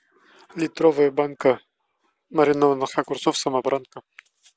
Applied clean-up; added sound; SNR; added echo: none; none; none; none.